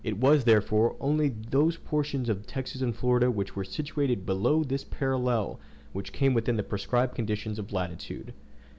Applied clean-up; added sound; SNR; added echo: none; none; none; none.